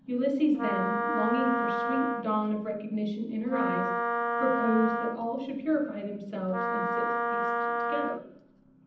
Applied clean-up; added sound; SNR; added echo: none; Wind instrument, woodwind instrument; 1 dB; reverberation time 0.8 s.